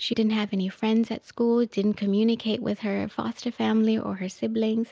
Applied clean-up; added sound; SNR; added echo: none; none; none; none.